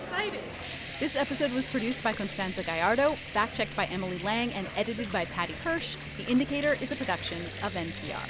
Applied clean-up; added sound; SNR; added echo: none; Sink (filling or washing) / Water tap, faucet / Liquid; 10 dB; none.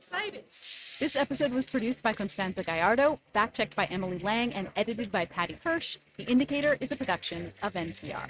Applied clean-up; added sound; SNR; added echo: neural mask model RNNoise.